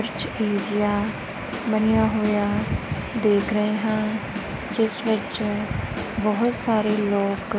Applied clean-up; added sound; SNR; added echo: none; Drum / Drum kit; 14 dB; none.